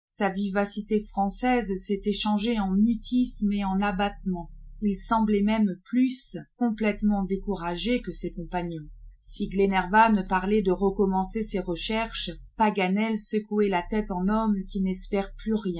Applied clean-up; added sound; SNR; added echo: neural mask model DeepFilterNet 3.